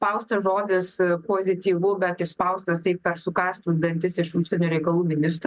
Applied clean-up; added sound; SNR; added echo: none; none; none; none.